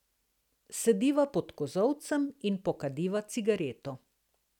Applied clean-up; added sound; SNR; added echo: none; none; none; none.